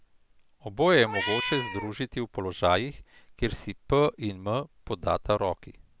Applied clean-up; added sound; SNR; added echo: none; Meow; 4 dB; none.